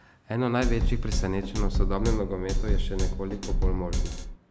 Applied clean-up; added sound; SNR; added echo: none; Drum kit; -5 dB; none.